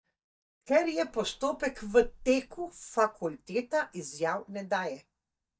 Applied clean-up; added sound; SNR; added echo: neural mask model DeepFilterNet 3.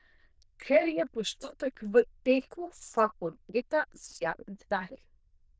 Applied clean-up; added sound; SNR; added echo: neural diffusion model UNIVERSE++.